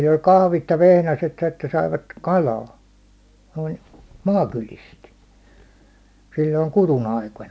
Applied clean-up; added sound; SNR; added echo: none; none; none; none.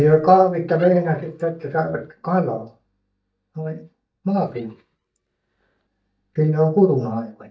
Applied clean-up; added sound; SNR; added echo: neural mask model DeepFilterNet 3.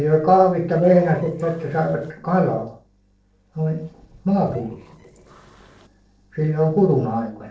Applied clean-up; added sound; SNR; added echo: neural separator model SepFormer DNS4.